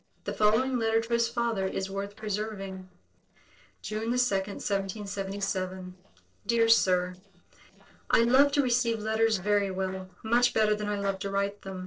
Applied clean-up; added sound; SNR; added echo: neural separator model SepFormer DNS4.